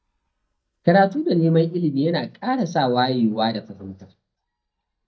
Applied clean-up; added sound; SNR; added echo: neural mask model DeepFilterNet 3.